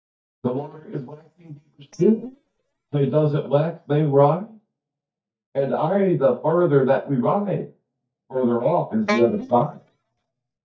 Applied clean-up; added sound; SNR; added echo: neural mask model DeepFilterNet 3.